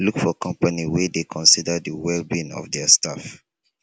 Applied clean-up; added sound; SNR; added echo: none; none; none; none.